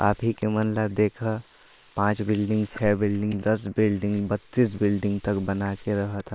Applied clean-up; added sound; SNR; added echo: neural separator model SepFormer WHAM!.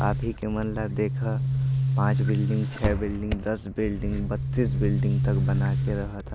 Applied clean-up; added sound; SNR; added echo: none; Boom; -3 dB; none.